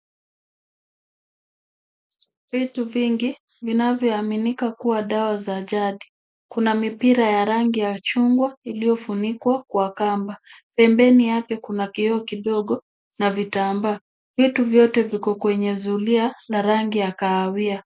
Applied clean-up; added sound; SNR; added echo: none; none; none; none.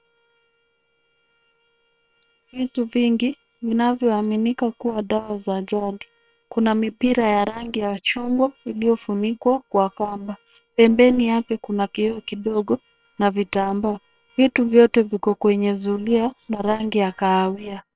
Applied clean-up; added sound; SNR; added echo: neural separator model SepFormer WHAM!.